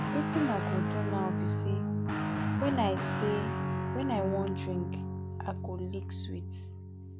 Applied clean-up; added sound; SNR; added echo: none; Guitar; -3 dB; none.